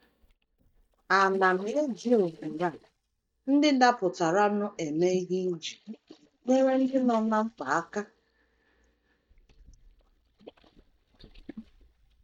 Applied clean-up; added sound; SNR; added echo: neural mask model DeepFilterNet 3.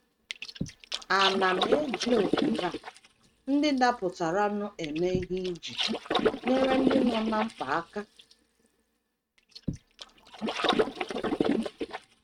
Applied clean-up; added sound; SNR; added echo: neural mask model RNNoise.